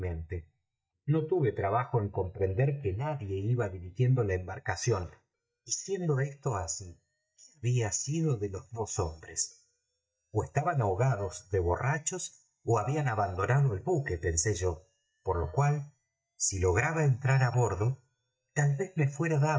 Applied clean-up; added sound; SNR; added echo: neural mask model DeepFilterNet 3.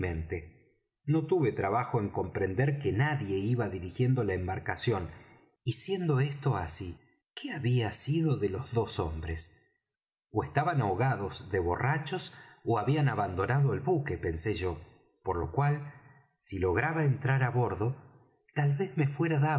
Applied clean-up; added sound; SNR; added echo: none; none; none; none.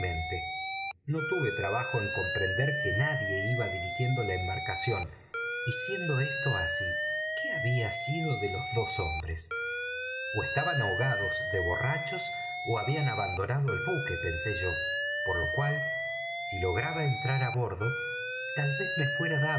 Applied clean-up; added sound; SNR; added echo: none; Alarm; 1 dB; reverberation time 0.9 s.